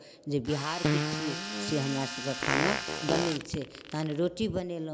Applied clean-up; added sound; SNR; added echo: none; Tools + Fart; 1 dB; none.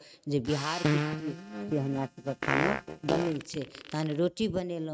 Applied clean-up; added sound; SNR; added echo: neural mask model RNNoise.